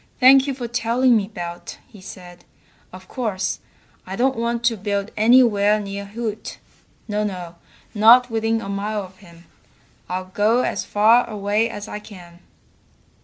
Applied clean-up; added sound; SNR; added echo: none; none; none; none.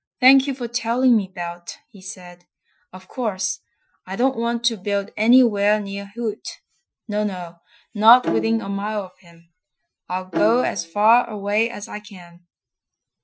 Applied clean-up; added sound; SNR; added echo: classical method Wiener filter.